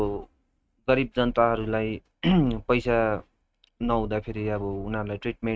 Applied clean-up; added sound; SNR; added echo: neural mask model RNNoise.